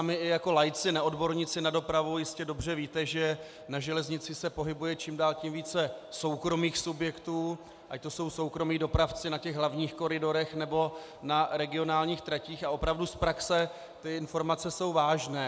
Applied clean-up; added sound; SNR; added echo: none; none; none; none.